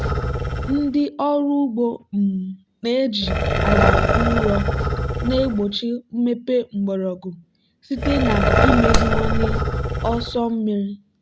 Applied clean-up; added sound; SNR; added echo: none; Growling + Clapping; -1 dB; none.